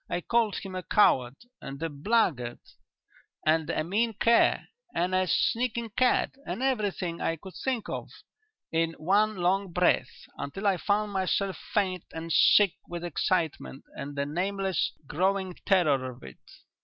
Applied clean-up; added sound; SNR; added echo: none; none; none; none.